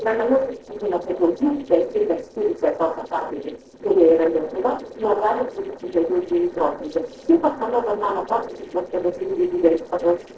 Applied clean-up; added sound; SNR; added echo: neural separator model SepFormer DNS4.